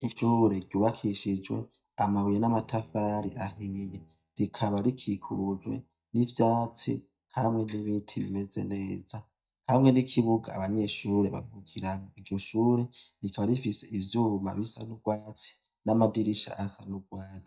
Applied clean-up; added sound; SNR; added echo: neural mask model DeepFilterNet 3.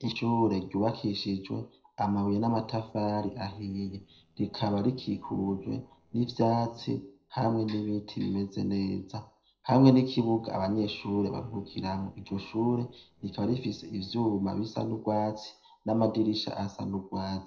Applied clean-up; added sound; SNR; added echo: neural separator model SepFormer DNS4.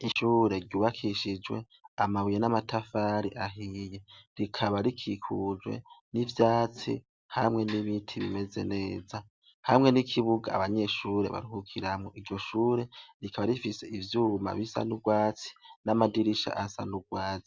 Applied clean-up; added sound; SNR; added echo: none; none; none; none.